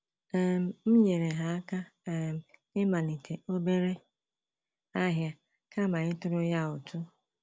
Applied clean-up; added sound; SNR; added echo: none; none; none; none.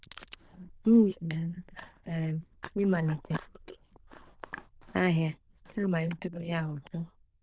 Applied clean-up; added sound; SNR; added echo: neural diffusion model UNIVERSE++.